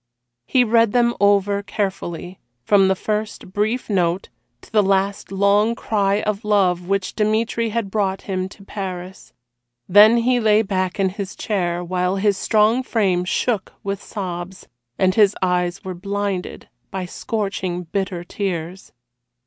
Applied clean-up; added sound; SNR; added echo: none; none; none; none.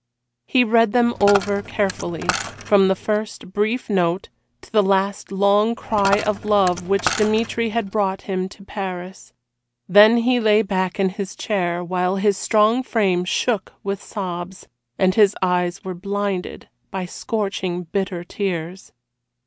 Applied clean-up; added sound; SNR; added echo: none; Coin (dropping); 9 dB; none.